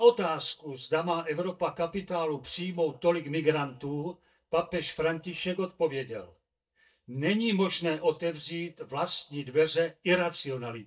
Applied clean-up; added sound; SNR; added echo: neural mask model DeepFilterNet 3.